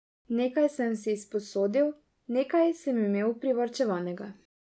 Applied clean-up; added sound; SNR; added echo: none; none; none; none.